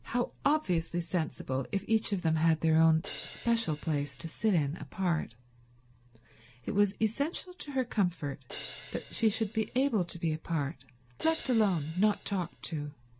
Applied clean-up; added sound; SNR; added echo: none; Crash cymbal; 18 dB; none.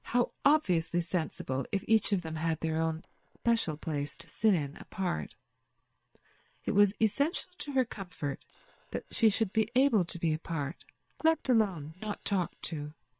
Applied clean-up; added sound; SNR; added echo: neural separator model SepFormer WHAM!.